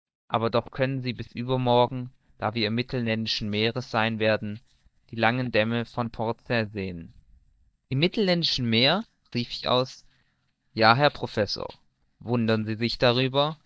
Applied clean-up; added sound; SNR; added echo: neural mask model DeepFilterNet 3.